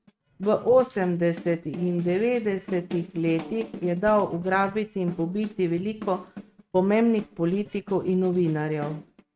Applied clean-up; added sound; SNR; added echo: neural mask model RNNoise.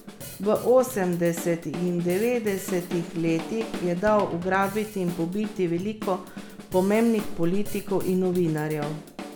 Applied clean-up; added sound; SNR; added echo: none; Drum kit; 13 dB; none.